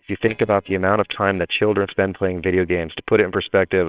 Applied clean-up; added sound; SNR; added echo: neural separator model SepFormer WHAMR!.